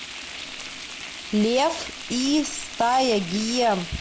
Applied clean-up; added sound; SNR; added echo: none; Frying (food); 11 dB; none.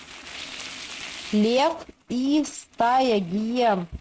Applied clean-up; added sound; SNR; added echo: neural mask model RNNoise.